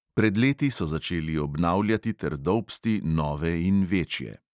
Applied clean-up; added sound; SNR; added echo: none; none; none; none.